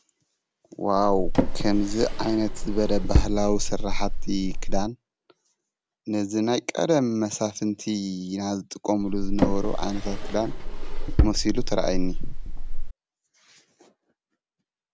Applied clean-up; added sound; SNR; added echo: none; Drawer open or close; -5 dB; none.